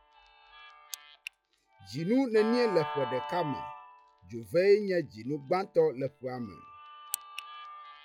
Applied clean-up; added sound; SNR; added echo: classical method log-MMSE.